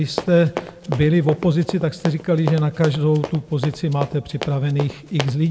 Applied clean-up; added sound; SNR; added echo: none; Run; 12 dB; none.